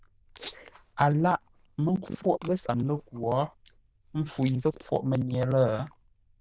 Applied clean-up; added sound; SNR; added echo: neural diffusion model UNIVERSE++.